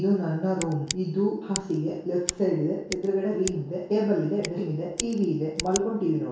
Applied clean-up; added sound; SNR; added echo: none; Scissors; 12 dB; reverberation time 0.6 s.